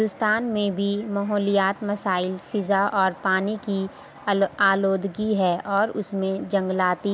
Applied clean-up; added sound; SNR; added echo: none; none; none; none.